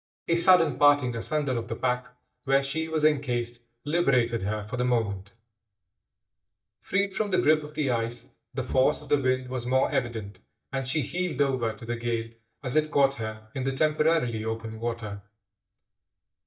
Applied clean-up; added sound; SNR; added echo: neural mask model DeepFilterNet 3.